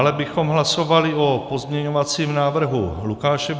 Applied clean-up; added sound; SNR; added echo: none; none; none; none.